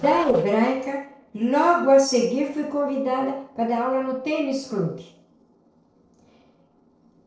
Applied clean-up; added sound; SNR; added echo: neural separator model SepFormer DNS4.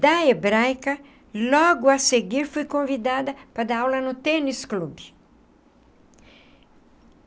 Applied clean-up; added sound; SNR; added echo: none; none; none; none.